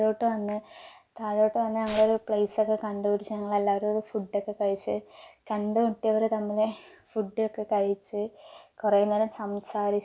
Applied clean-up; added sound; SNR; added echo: none; Tearing; 17 dB; none.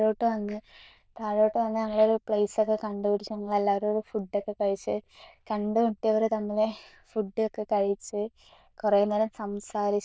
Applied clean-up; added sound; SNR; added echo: neural diffusion model UNIVERSE++.